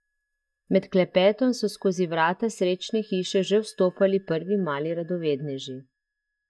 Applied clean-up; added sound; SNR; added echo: neural mask model DeepFilterNet 3.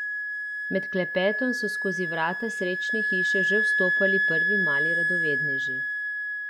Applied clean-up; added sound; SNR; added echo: none; Wind instrument, woodwind instrument; -4 dB; none.